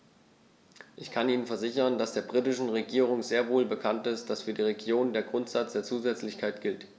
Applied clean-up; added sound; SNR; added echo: none; none; none; none.